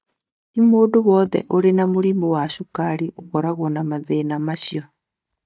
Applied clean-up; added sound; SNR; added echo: neural mask model DeepFilterNet 3.